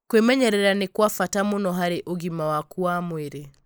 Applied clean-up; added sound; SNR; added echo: neural mask model Resemble Enhance denoiser.